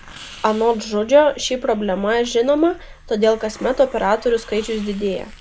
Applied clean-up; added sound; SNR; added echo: none; Hiss; 20 dB; none.